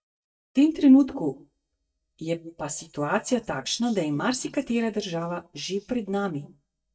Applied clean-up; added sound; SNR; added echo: neural mask model DeepFilterNet 3.